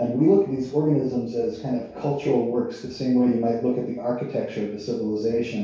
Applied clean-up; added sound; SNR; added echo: none; none; none; reverberation time 0.6 s.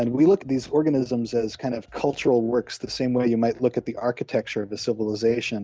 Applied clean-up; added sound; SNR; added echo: none; none; none; none.